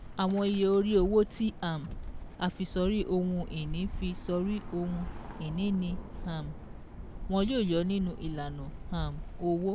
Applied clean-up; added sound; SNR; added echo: none; Bird; 9 dB; none.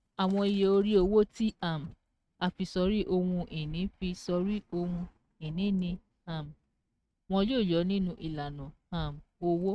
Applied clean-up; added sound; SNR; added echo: neural mask model RNNoise.